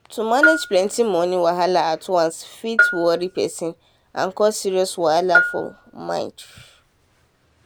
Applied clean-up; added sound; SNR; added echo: none; Bell; 4 dB; none.